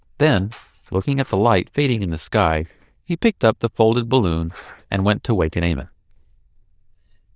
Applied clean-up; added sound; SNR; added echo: neural diffusion model UNIVERSE++.